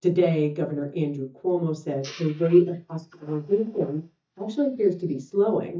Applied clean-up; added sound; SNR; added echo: neural mask model DeepFilterNet 3.